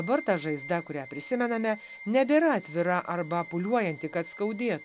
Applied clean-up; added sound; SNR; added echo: none; Bowed string instrument; 12 dB; none.